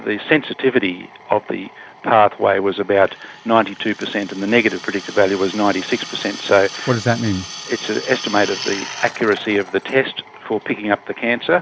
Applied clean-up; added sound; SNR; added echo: none; Drill; 16 dB; none.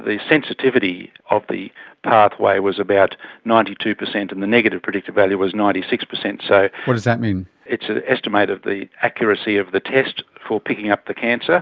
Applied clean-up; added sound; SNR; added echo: none; none; none; none.